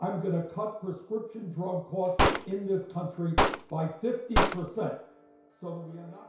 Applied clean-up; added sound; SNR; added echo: none; Gunshot, gunfire; -4 dB; reverberation time 0.6 s.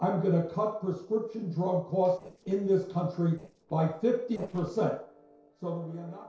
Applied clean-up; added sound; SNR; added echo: neural separator model SepFormer DNS4.